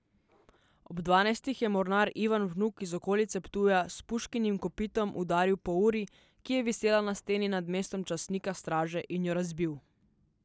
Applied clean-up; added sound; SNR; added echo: none; none; none; none.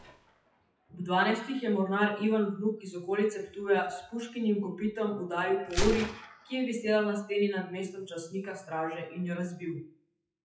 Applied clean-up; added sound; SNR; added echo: classical method WPE with log-MMSE.